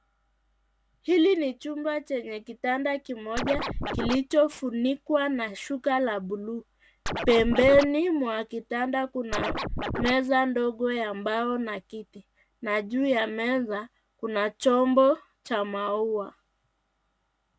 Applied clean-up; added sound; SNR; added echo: none; Scratching (performance technique); 3 dB; none.